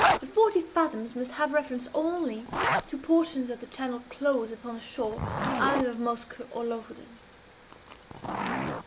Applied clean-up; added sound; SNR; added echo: none; Zipper (clothing); 4 dB; none.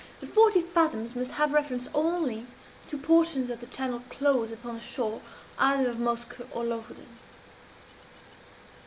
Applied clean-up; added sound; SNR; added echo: none; none; none; none.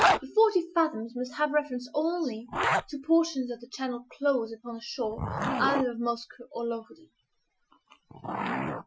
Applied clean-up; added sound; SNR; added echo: classical method Wiener filter.